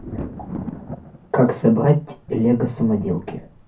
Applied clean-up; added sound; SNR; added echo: none; Thunder; 14 dB; reverberation time 0.3 s.